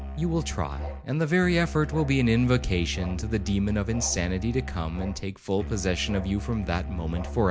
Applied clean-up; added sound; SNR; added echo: none; Musical instrument; 8 dB; none.